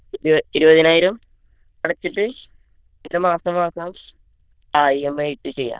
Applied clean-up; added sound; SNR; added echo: neural diffusion model UNIVERSE++.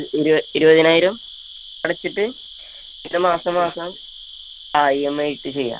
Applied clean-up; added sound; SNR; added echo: none; Cricket; 16 dB; none.